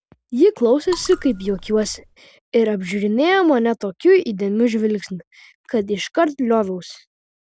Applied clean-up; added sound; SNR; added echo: none; Raindrop / Drip; 17 dB; none.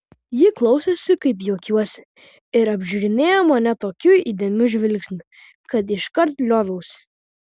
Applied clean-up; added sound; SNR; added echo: none; none; none; none.